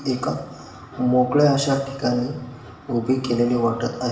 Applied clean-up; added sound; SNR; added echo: none; none; none; reverberation time 0.8 s.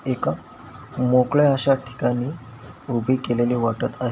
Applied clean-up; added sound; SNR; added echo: none; none; none; none.